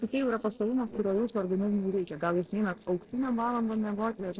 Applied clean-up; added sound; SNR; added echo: neural separator model SepFormer DNS4.